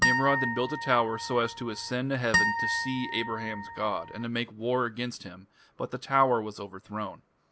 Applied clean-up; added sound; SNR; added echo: none; Harp; 0 dB; none.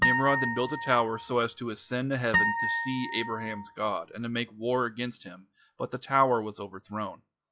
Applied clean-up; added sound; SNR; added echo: classical method log-MMSE.